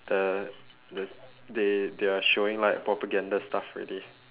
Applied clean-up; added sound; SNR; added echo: none; none; none; none.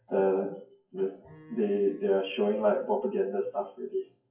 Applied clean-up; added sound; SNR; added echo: classical method WPE with log-MMSE.